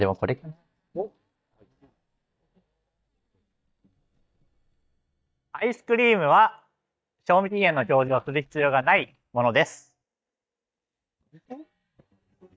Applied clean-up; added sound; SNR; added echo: neural mask model DeepFilterNet 3.